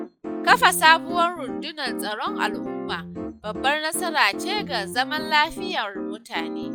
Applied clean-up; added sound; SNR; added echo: classical method log-MMSE.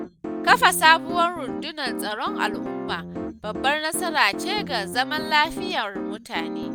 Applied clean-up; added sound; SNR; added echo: none; Piano; 8 dB; none.